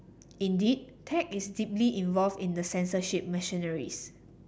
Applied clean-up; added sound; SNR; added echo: none; none; none; none.